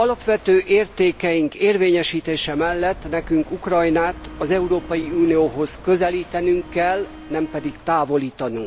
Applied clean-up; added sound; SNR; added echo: none; Walk, footsteps / Waves, surf / Wind + Bowed string instrument; 18 dB; none.